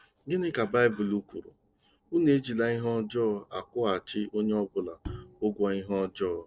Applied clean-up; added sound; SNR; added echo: neural separator model SepFormer DNS4.